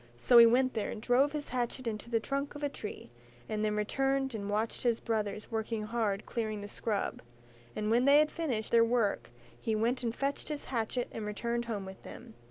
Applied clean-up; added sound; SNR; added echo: none; none; none; none.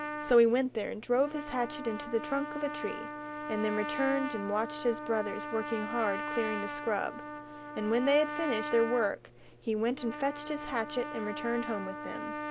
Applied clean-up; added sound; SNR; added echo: none; Trumpet; 7 dB; none.